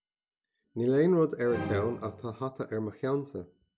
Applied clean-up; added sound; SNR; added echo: none; Musical instrument; 9 dB; none.